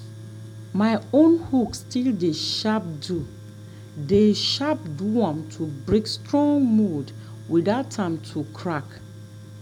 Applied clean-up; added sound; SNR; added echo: none; Tools; 16 dB; none.